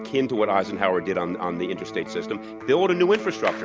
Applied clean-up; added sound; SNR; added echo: none; Electric guitar; 12 dB; none.